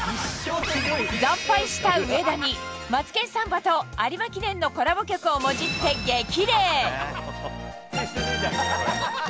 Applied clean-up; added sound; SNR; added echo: none; none; none; none.